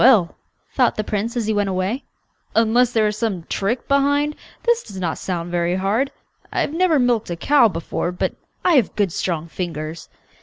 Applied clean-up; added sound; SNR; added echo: none; none; none; none.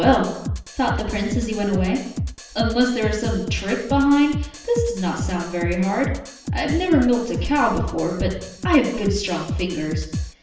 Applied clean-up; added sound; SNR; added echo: none; Drum kit; 6 dB; reverberation time 0.8 s.